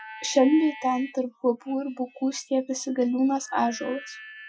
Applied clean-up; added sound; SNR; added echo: classical method Wiener filter.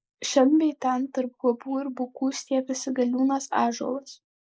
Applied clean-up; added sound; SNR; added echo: neural mask model Resemble Enhance denoiser.